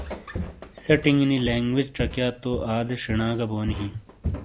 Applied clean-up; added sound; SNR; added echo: none; Walk, footsteps; 9 dB; none.